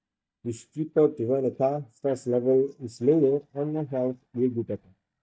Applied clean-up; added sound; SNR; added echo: neural mask model DeepFilterNet 3.